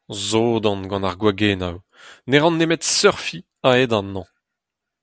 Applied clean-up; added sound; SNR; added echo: none; none; none; none.